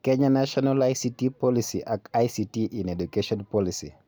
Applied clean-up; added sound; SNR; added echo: none; none; none; none.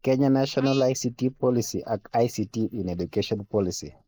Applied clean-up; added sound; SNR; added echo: neural mask model Resemble Enhance denoiser.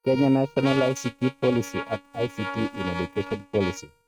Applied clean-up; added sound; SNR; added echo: neural mask model RNNoise.